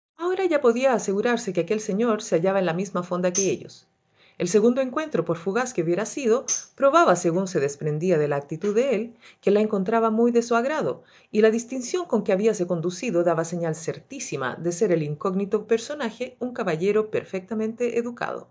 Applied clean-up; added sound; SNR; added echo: neural mask model DeepFilterNet 3.